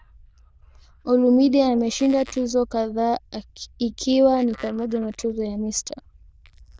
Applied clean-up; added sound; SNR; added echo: neural diffusion model UNIVERSE++.